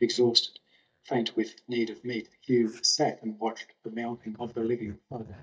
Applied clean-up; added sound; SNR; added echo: neural mask model DeepFilterNet 3.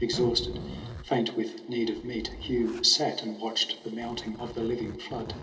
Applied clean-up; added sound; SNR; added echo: none; Zipper (clothing); 13 dB; reverberation time 2.5 s.